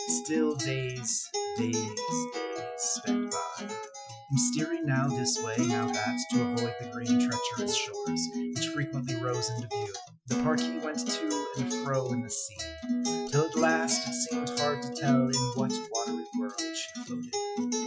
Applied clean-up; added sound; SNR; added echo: classical method Wiener filter.